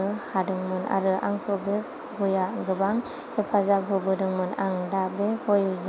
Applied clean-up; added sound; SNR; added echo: none; none; none; none.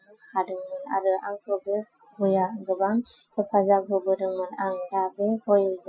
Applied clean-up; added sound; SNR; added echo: classical method Wiener filter.